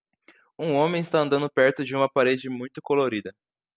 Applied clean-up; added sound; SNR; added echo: none; none; none; none.